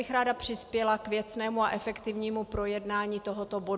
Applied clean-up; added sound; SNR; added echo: none; none; none; none.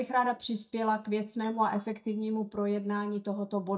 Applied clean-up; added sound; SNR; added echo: neural mask model DeepFilterNet 3.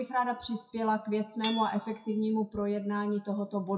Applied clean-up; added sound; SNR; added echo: classical method WPE with log-MMSE.